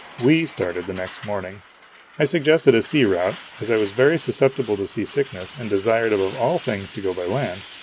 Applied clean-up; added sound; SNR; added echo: none; Truck; 19 dB; none.